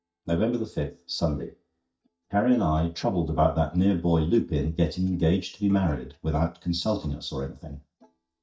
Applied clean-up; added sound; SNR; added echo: neural mask model DeepFilterNet 3.